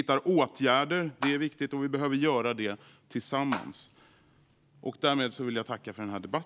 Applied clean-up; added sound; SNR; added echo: none; Water / Splash, splatter; 13 dB; none.